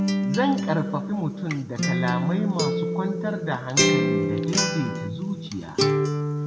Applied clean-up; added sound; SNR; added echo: none; Acoustic guitar; -4 dB; reverberation time 1.1 s.